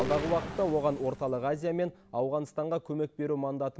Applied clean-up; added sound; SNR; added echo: none; Bowed string instrument + Explosion; 11 dB; none.